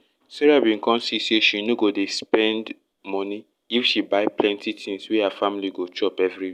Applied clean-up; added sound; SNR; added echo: none; none; none; none.